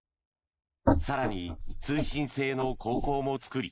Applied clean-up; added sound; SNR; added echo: neural mask model Resemble Enhance denoiser.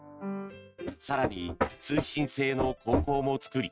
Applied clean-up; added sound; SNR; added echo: neural mask model RNNoise.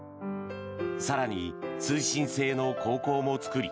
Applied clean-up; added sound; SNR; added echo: none; none; none; none.